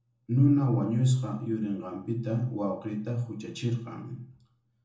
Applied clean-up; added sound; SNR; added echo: none; none; none; reverberation time 0.6 s.